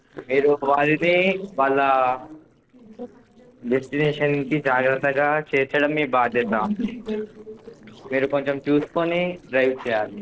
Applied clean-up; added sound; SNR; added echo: neural separator model SepFormer DNS4.